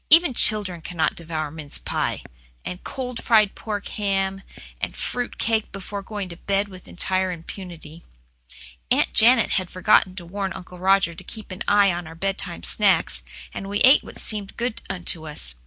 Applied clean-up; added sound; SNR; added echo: none; none; none; none.